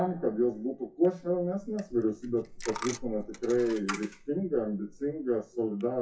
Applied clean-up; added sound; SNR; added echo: classical method WPE with log-MMSE.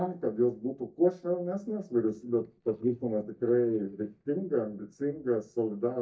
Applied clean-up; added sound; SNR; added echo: neural mask model DeepFilterNet 3.